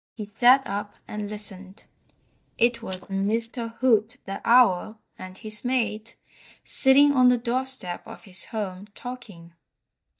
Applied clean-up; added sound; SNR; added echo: neural mask model DeepFilterNet 3.